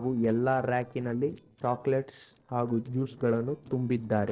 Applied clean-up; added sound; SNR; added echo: neural separator model SepFormer DNS4.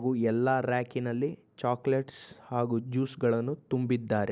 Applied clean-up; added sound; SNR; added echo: none; none; none; none.